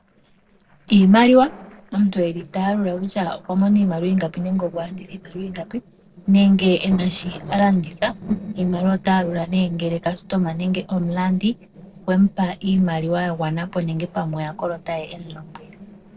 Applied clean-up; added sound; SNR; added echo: neural separator model SepFormer DNS4.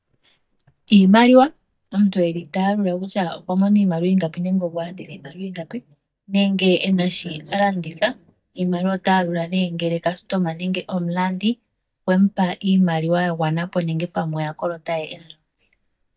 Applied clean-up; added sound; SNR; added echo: neural mask model DeepFilterNet 3.